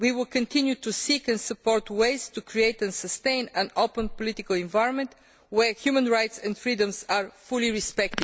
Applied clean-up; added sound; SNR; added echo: none; none; none; none.